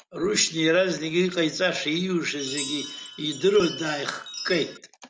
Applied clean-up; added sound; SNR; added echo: none; Chime; 11 dB; none.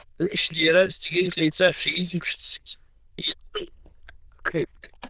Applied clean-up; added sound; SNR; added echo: neural diffusion model UNIVERSE++.